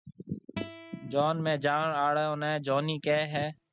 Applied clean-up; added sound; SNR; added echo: neural mask model RNNoise.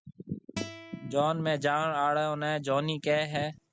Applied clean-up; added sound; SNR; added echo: none; Acoustic guitar; 17 dB; none.